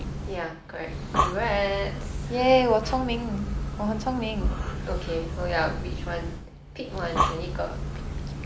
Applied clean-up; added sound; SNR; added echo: none; Breathing; 2 dB; none.